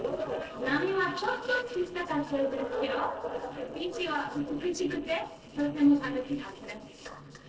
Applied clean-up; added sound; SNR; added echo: neural separator model SepFormer DNS4.